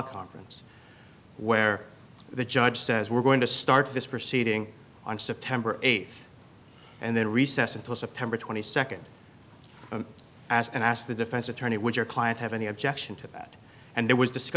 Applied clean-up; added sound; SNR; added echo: none; none; none; none.